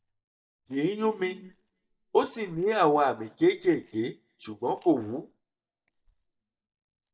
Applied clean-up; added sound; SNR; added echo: neural mask model DeepFilterNet 3.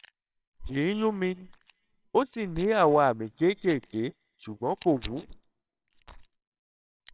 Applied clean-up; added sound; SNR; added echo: neural separator model SepFormer WHAMR!.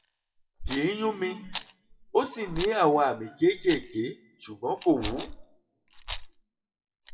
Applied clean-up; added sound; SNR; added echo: classical method WPE with log-MMSE.